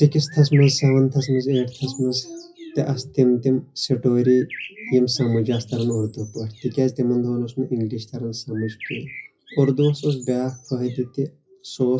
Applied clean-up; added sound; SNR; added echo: classical method WPE with log-MMSE.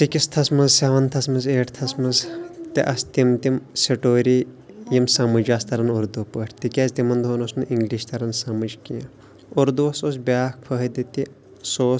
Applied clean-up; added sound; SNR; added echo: none; none; none; none.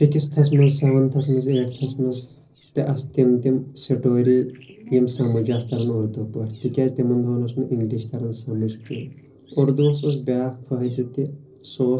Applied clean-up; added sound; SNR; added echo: neural separator model SepFormer DNS4.